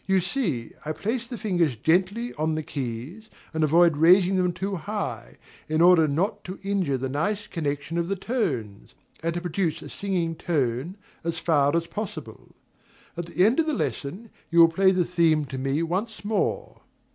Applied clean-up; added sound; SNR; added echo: none; none; none; none.